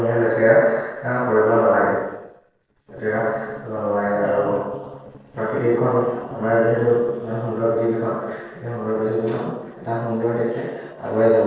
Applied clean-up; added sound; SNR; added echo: neural separator model SepFormer DNS4.